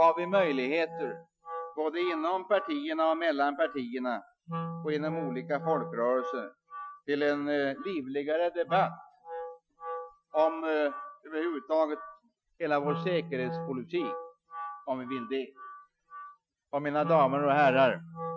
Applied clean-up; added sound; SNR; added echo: classical method Wiener filter.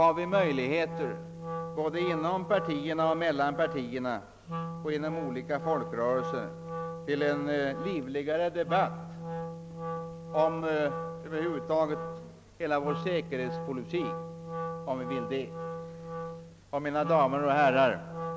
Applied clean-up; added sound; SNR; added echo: none; Wind instrument, woodwind instrument; 7 dB; none.